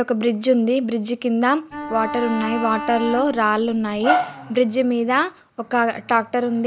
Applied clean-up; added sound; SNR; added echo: none; Bowed string instrument; 9 dB; none.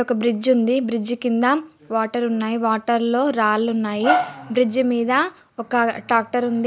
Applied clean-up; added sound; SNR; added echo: none; none; none; none.